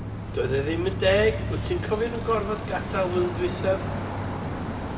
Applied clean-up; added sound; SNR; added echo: none; Bicycle; 3 dB; reverberation time 1.1 s.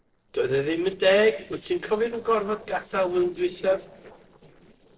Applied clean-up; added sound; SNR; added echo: neural separator model SepFormer DNS4.